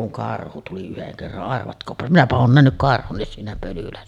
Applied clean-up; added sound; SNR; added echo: none; none; none; none.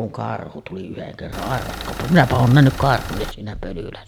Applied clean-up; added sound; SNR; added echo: none; Engine; 11 dB; none.